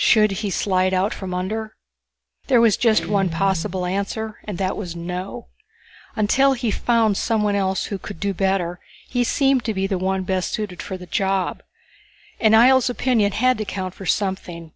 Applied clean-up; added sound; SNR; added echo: none; Guitar; 11 dB; none.